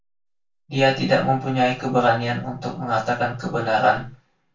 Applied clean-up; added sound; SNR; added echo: none; none; none; reverberation time 0.2 s.